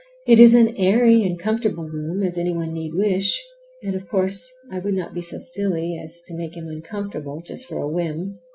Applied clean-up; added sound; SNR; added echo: none; none; none; none.